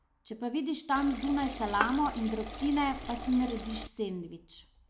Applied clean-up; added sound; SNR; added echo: none; Liquid + Bowed string instrument; 6 dB; none.